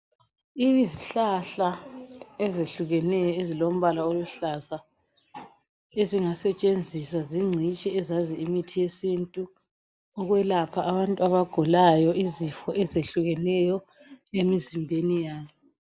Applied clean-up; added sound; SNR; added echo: none; none; none; none.